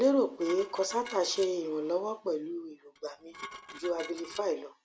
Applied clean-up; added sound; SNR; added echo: none; Dishes, pots, and pans; 16 dB; none.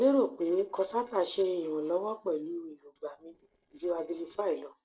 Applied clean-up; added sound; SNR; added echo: neural separator model SepFormer DNS4.